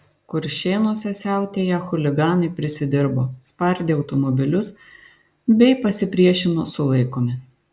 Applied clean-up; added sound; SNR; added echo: none; none; none; none.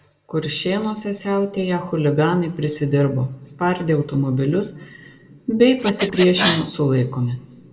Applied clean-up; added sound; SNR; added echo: none; Scratching (performance technique); 8 dB; reverberation time 1.0 s.